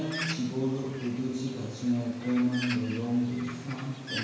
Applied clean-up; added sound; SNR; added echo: none; Bird; 11 dB; reverberation time 1.0 s.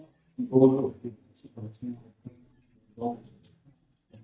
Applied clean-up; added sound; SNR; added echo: neural mask model DeepFilterNet 3.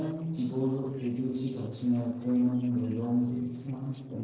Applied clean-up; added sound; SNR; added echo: neural separator model SepFormer DNS4.